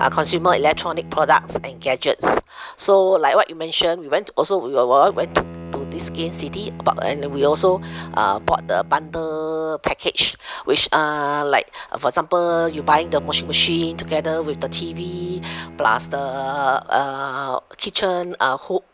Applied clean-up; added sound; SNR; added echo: none; Bowed string instrument; 16 dB; none.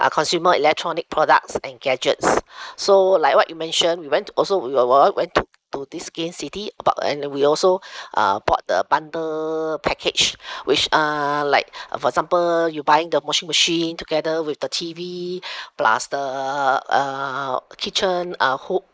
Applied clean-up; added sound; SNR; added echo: neural mask model Resemble Enhance denoiser.